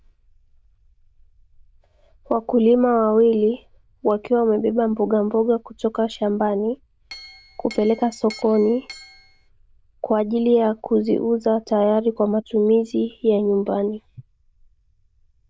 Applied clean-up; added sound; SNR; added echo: neural diffusion model UNIVERSE++.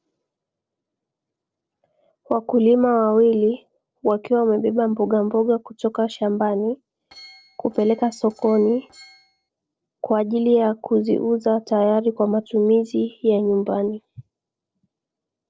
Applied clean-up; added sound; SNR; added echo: neural separator model SepFormer DNS4.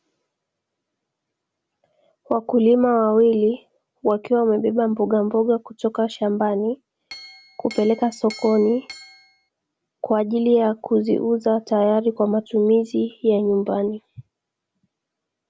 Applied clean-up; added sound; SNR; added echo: none; Chink, clink; 20 dB; none.